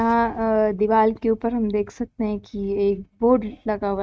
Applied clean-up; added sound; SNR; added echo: neural mask model RNNoise.